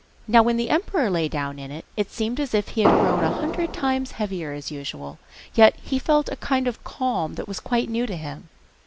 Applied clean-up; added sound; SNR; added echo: none; Fireworks; -1 dB; none.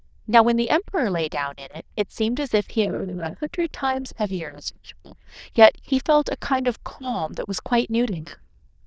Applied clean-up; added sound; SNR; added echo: neural diffusion model UNIVERSE++.